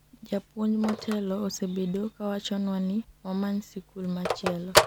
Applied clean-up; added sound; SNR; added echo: none; Telephone; 2 dB; none.